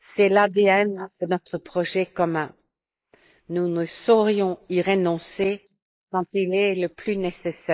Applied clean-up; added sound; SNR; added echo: neural mask model Resemble Enhance denoiser.